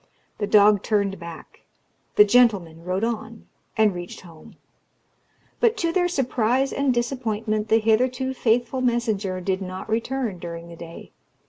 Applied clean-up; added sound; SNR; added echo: none; none; none; none.